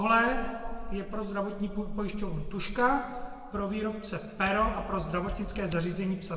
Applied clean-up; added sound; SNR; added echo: none; Fire; 9 dB; reverberation time 1.6 s.